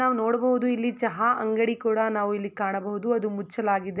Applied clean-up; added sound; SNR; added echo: none; none; none; none.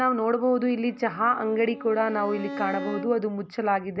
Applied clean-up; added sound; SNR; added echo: none; Bowed string instrument; 14 dB; none.